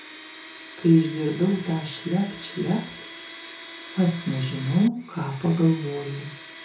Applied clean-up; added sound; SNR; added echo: none; Domestic sounds, home sounds; 16 dB; reverberation time 0.6 s.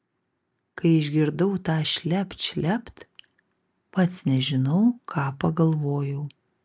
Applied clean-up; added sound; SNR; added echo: none; none; none; none.